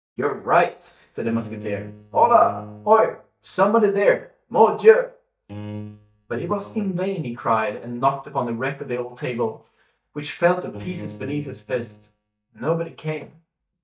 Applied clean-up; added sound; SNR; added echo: neural mask model DeepFilterNet 3.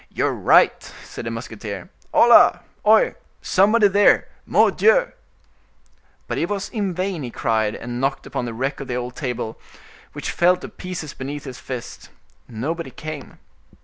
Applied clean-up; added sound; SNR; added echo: none; none; none; none.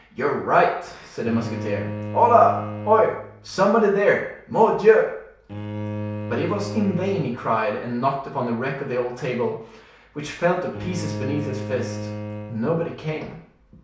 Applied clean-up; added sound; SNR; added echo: none; Bowed string instrument; 10 dB; reverberation time 0.6 s.